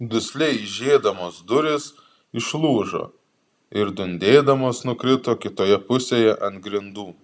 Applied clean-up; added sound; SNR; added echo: none; none; none; none.